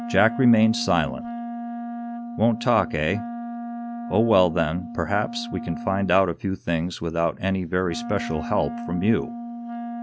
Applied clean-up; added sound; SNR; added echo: none; Wind instrument, woodwind instrument; 9 dB; none.